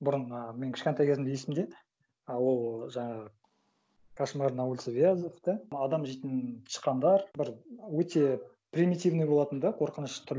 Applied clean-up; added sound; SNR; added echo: none; none; none; none.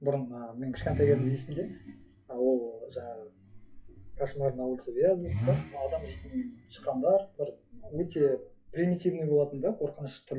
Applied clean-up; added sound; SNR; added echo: classical method WPE with log-MMSE.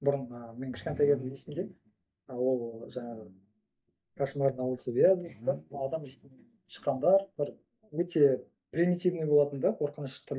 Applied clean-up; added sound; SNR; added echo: neural mask model DeepFilterNet 3.